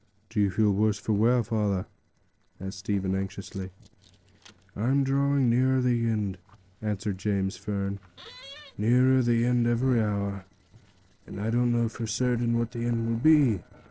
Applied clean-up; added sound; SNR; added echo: neural separator model SepFormer DNS4.